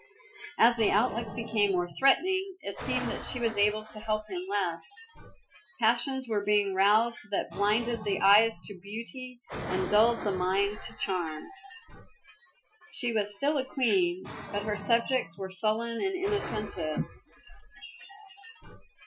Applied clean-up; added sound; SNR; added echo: classical method Wiener filter.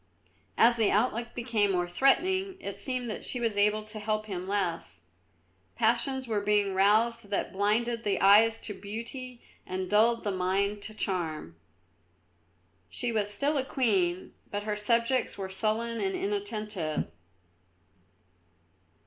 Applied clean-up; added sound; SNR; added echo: none; none; none; none.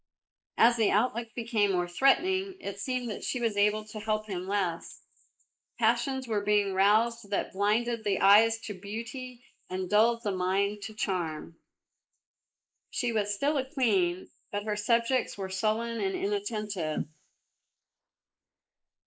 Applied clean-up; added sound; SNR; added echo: neural mask model Resemble Enhance denoiser.